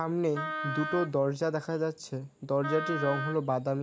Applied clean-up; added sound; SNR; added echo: none; Wind instrument, woodwind instrument; 6 dB; none.